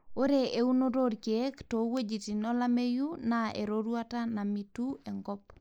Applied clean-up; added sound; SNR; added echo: neural mask model Resemble Enhance denoiser.